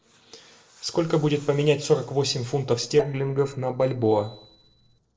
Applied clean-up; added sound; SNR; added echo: neural separator model SepFormer DNS4.